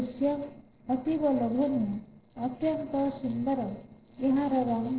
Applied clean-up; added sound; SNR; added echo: neural separator model SepFormer DNS4.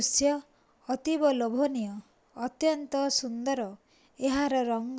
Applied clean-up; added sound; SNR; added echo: none; none; none; none.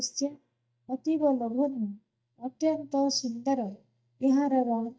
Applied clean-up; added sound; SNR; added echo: neural mask model DeepFilterNet 3.